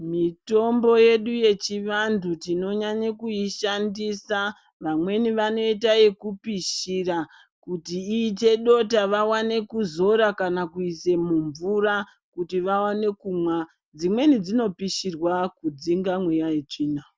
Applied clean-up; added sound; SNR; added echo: none; none; none; none.